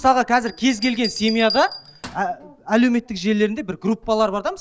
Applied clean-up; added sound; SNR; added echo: none; Bell; 16 dB; none.